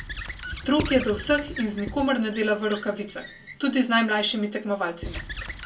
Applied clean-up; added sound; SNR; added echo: none; Squeak / Writing; 10 dB; reverberation time 0.2 s.